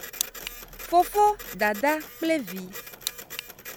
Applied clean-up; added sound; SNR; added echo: none; Printer; 14 dB; none.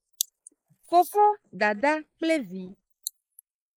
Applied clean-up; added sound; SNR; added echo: neural mask model Resemble Enhance denoiser.